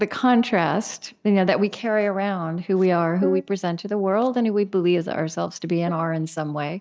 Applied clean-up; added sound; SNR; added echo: neural mask model DeepFilterNet 3.